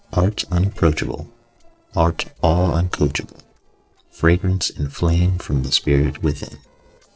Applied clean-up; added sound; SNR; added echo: neural separator model SepFormer DNS4.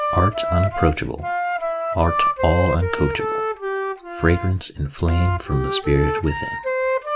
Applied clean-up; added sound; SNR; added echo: none; Wind instrument, woodwind instrument; 2 dB; none.